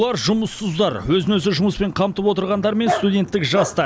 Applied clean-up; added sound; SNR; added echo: none; Dog; 12 dB; none.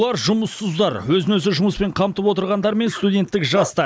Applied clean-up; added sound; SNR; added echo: neural mask model Resemble Enhance denoiser.